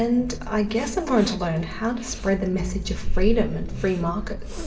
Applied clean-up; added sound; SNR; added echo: none; Breathing; 6 dB; reverberation time 0.7 s.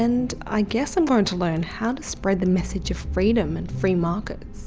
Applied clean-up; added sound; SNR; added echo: none; none; none; none.